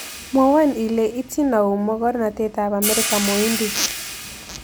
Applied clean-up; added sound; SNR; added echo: none; Hi-hat; 8 dB; none.